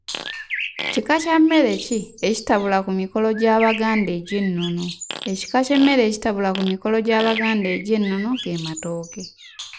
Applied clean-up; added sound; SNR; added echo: none; Bird + Fart; 12 dB; none.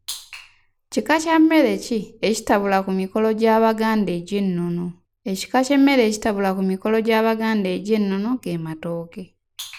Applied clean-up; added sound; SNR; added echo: none; none; none; none.